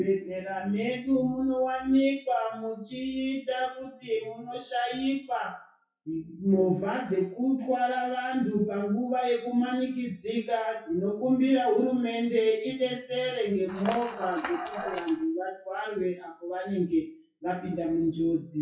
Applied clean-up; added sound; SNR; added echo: classical method WPE with log-MMSE.